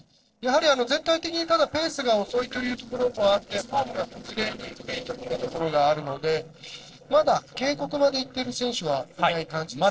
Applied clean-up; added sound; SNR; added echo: neural separator model SepFormer DNS4.